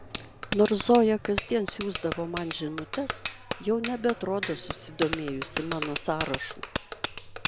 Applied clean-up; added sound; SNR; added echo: none; Bicycle bell; -5 dB; none.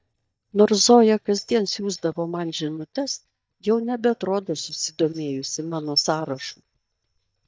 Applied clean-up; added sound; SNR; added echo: neural mask model DeepFilterNet 3.